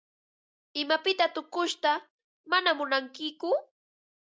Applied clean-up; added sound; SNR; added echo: none; none; none; none.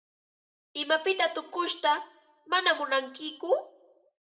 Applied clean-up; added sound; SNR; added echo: none; none; none; reverberation time 0.5 s.